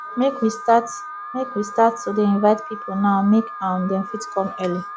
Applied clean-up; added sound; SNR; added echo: none; Alarm; 12 dB; none.